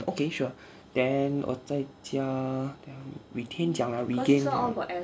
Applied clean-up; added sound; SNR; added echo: none; none; none; none.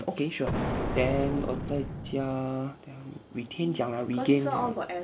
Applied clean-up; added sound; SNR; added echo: none; Explosion; 2 dB; none.